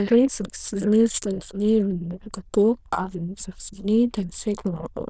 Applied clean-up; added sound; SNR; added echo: neural diffusion model UNIVERSE++.